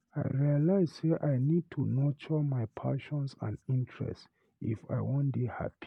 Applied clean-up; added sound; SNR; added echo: none; none; none; none.